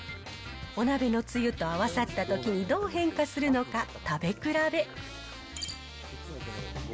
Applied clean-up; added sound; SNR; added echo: none; none; none; none.